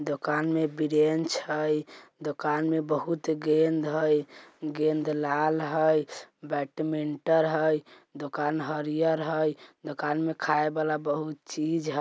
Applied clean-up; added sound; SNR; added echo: none; none; none; none.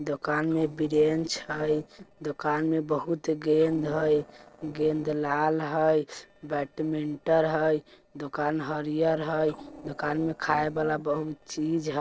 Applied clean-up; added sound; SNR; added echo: neural separator model SepFormer DNS4.